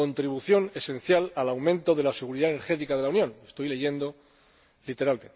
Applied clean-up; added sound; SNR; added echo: none; none; none; none.